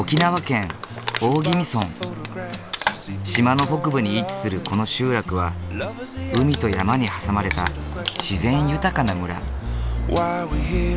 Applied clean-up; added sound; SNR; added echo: none; Crumpling, crinkling; 13 dB; none.